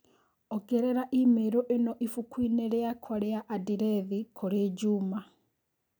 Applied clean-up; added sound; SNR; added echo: none; none; none; none.